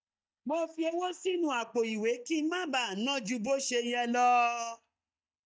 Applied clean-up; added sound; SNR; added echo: neural mask model DeepFilterNet 3.